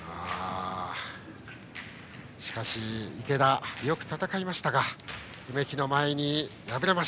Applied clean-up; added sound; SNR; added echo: none; none; none; none.